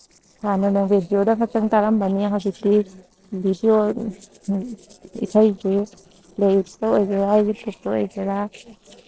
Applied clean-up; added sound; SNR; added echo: neural separator model SepFormer DNS4.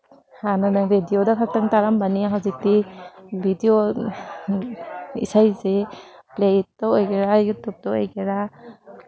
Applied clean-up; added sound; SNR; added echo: none; none; none; none.